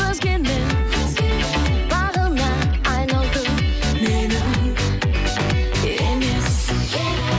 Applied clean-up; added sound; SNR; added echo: none; none; none; none.